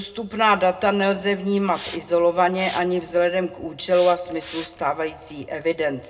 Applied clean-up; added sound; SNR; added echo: none; Hiss; 17 dB; reverberation time 0.2 s.